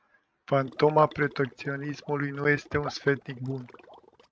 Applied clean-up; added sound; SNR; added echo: neural mask model RNNoise.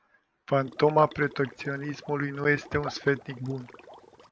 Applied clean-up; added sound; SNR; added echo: none; Liquid; 16 dB; none.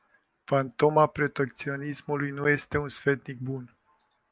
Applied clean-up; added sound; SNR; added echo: none; none; none; none.